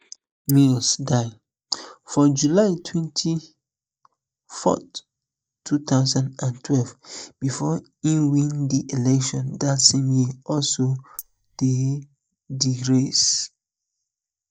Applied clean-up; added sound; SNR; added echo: neural mask model DeepFilterNet 3.